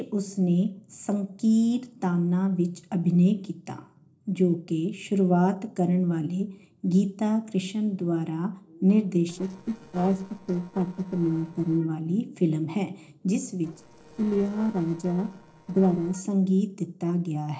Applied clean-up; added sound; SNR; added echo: neural separator model SepFormer DNS4.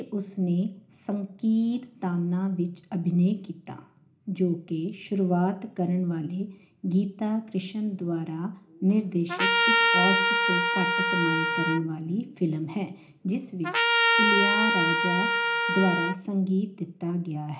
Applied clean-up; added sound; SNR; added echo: none; Trumpet; -4 dB; reverberation time 0.4 s.